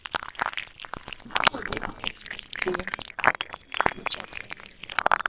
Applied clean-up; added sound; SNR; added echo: neural separator model SepFormer WHAMR!.